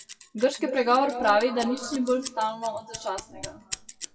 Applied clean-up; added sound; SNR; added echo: classical method WPE with log-MMSE.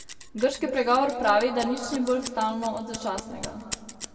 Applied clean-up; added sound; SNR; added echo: none; Scissors; 14 dB; reverberation time 2.3 s.